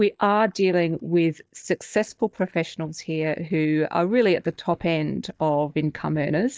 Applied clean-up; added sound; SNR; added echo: neural mask model DeepFilterNet 3.